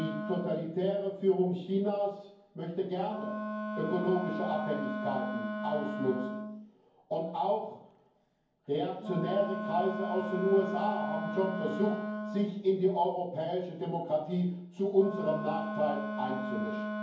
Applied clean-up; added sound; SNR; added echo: none; Wind instrument, woodwind instrument; 6 dB; reverberation time 0.9 s.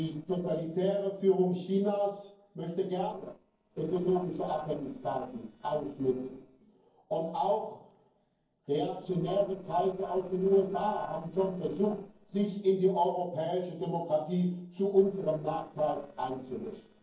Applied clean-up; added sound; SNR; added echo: neural separator model SepFormer DNS4.